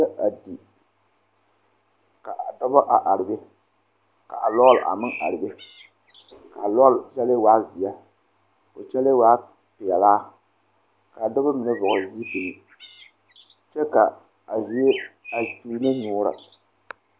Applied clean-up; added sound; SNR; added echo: none; Bird; 16 dB; none.